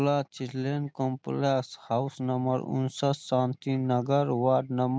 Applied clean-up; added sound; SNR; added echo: none; none; none; none.